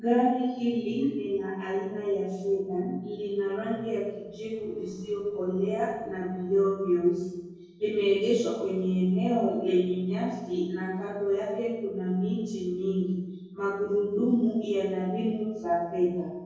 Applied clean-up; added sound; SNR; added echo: neural separator model SepFormer DNS4.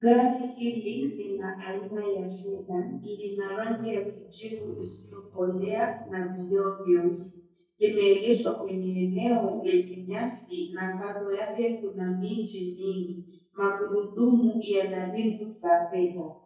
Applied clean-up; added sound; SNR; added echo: neural mask model DeepFilterNet 3.